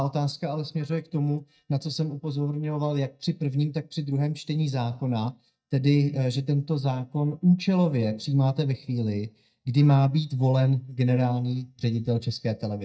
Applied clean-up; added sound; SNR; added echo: neural mask model DeepFilterNet 3.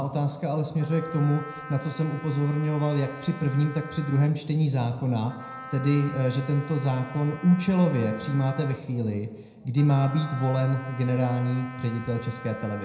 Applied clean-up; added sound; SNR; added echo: none; Wind instrument, woodwind instrument; 17 dB; reverberation time 0.7 s.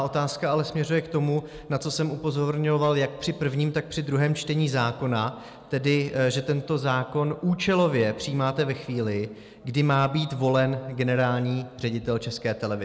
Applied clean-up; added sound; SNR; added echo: none; none; none; none.